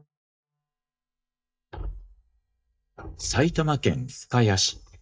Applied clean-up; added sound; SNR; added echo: neural mask model DeepFilterNet 3.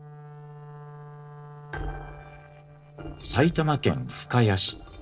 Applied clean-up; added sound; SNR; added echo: neural separator model SepFormer DNS4.